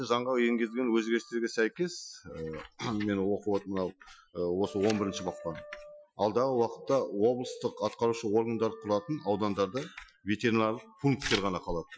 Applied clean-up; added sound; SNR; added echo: classical method Wiener filter.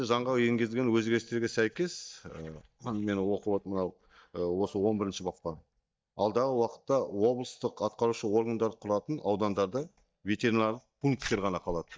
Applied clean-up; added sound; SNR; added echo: neural mask model DeepFilterNet 3.